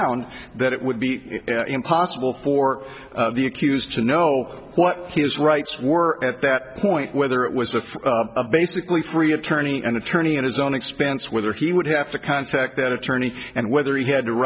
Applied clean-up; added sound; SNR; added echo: none; none; none; none.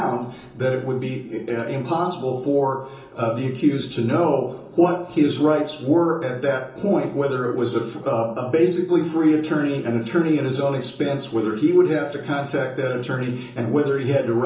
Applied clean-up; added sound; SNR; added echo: none; none; none; reverberation time 0.6 s.